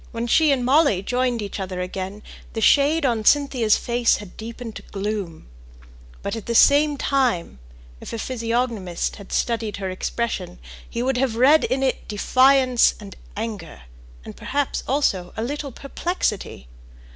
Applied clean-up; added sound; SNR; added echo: none; none; none; none.